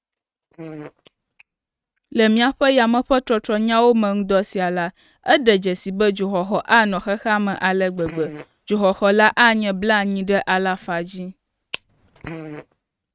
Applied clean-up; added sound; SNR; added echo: neural mask model RNNoise.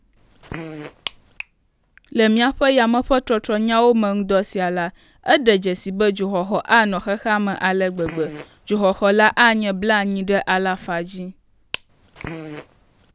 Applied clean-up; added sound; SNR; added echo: none; Fart; 16 dB; none.